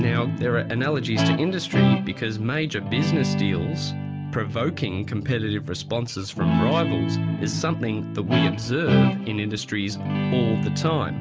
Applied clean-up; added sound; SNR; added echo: none; Guitar; -1 dB; none.